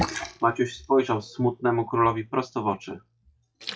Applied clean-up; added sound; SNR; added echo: classical method log-MMSE.